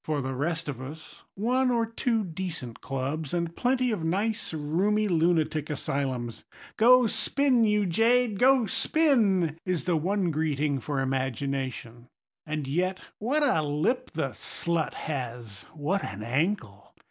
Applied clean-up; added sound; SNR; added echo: none; none; none; none.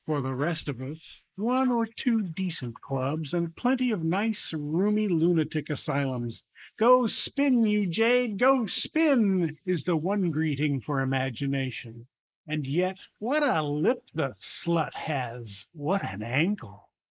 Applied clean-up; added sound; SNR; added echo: neural mask model Resemble Enhance denoiser.